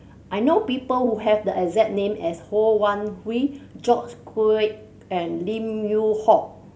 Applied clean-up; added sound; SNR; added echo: none; none; none; none.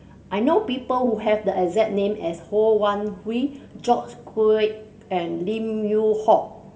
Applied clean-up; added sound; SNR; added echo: none; none; none; reverberation time 1.9 s.